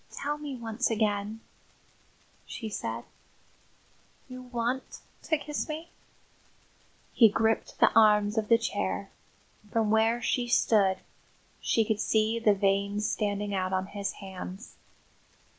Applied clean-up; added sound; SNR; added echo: none; none; none; none.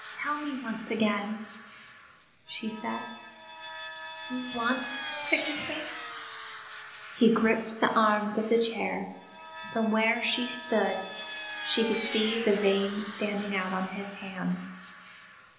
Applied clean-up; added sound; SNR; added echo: none; Vehicle; 10 dB; reverberation time 1.0 s.